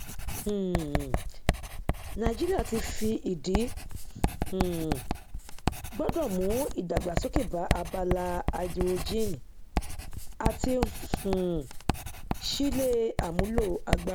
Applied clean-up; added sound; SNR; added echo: none; Writing; 0 dB; none.